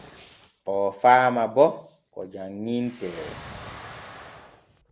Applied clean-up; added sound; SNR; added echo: none; Explosion; 19 dB; none.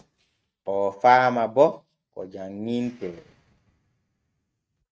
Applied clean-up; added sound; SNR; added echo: neural mask model RNNoise.